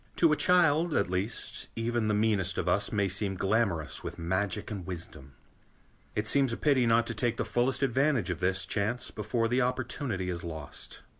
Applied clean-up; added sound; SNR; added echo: none; none; none; none.